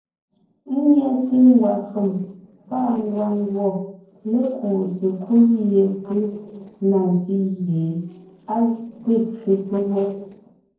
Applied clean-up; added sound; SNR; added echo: neural separator model SepFormer DNS4.